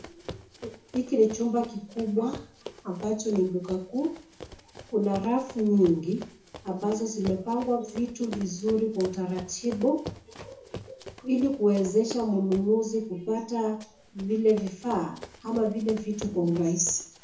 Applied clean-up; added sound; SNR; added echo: none; Run; 17 dB; reverberation time 0.5 s.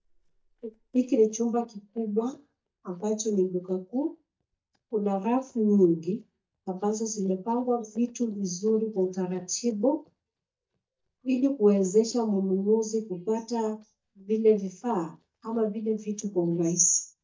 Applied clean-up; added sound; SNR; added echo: neural mask model DeepFilterNet 3.